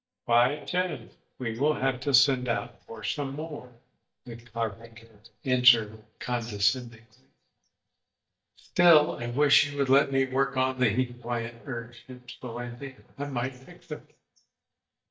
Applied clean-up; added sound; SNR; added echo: neural mask model DeepFilterNet 3.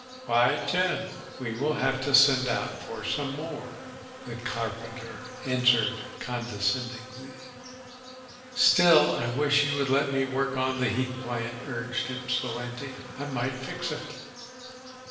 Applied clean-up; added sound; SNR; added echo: none; Insect; 13 dB; reverberation time 1.2 s.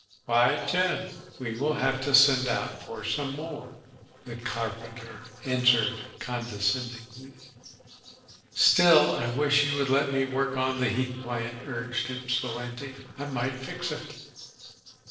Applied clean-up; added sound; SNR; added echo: neural separator model SepFormer DNS4.